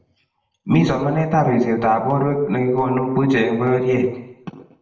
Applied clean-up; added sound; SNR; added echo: none; none; none; reverberation time 0.8 s.